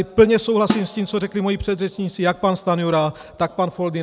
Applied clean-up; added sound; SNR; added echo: none; Snare drum; 11 dB; none.